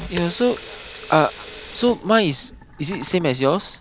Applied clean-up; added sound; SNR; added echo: none; Sink (filling or washing) / Water tap, faucet; 16 dB; none.